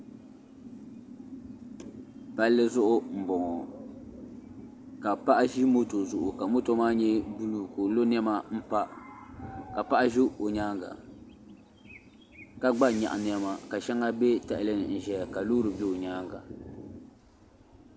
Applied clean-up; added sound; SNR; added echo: none; none; none; none.